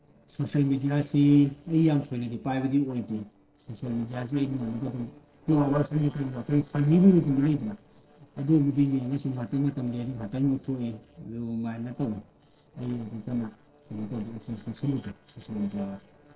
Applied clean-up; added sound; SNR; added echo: neural separator model SepFormer DNS4.